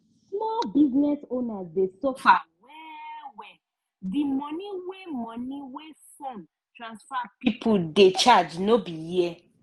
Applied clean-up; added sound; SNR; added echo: none; none; none; none.